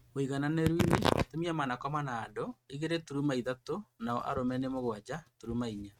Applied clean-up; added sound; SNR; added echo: neural mask model RNNoise.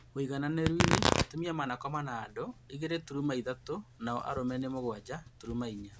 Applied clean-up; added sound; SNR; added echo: none; Tearing; 1 dB; none.